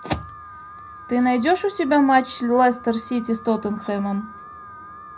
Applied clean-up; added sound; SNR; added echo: none; Alarm; 18 dB; reverberation time 0.4 s.